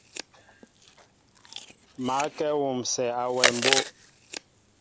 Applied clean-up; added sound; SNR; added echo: none; Chewing, mastication; 1 dB; none.